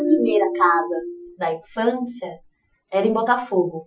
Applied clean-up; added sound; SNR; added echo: classical method Wiener filter.